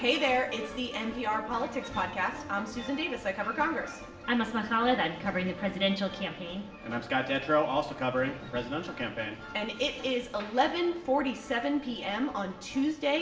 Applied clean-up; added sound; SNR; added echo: none; none; none; reverberation time 0.8 s.